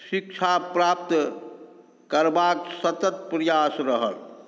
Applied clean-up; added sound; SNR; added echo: none; none; none; none.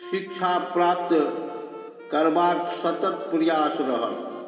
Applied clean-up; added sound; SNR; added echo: none; Wind instrument, woodwind instrument; 17 dB; reverberation time 2.6 s.